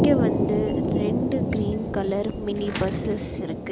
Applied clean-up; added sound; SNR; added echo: none; Thunder; -2 dB; none.